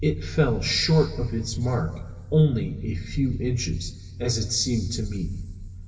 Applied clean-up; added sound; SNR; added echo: none; none; none; reverberation time 2.3 s.